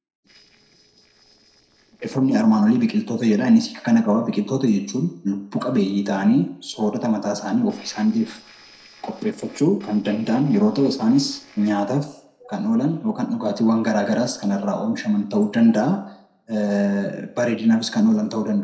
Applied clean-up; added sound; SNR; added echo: neural separator model SepFormer DNS4.